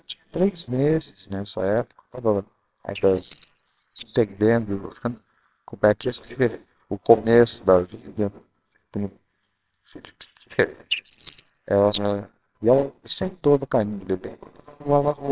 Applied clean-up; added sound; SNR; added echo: neural separator model SepFormer WHAMR!.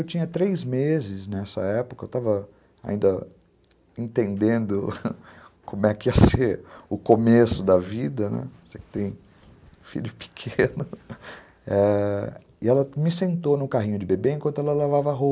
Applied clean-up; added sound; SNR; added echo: none; none; none; none.